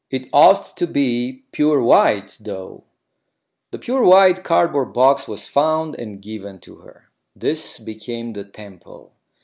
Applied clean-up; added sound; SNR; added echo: none; none; none; none.